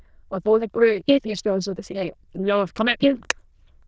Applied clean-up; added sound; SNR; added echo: neural diffusion model UNIVERSE++.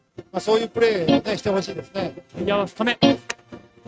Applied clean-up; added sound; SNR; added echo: neural mask model RNNoise.